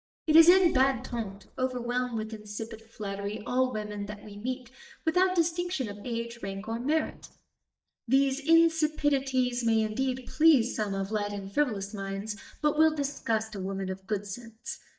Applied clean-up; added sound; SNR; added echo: neural mask model DeepFilterNet 3.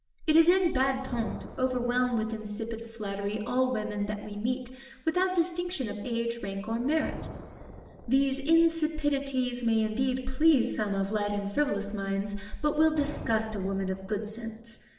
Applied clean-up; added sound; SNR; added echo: none; Thunder; 18 dB; reverberation time 0.9 s.